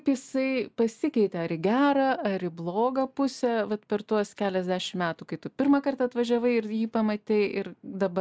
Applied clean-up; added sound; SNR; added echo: none; none; none; none.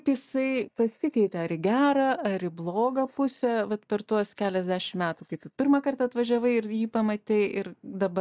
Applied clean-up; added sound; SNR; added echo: neural mask model DeepFilterNet 3.